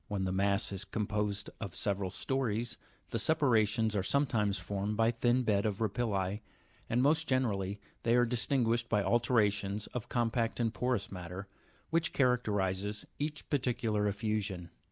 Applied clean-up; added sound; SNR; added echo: none; none; none; none.